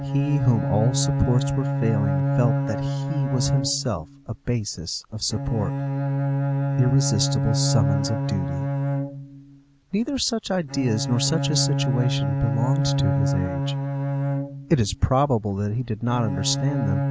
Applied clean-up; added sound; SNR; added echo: none; Bowed string instrument; 0 dB; none.